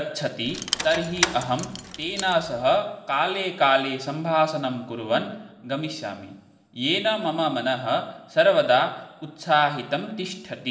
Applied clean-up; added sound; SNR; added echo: none; Rattle / Keys jangling; 7 dB; reverberation time 1.9 s.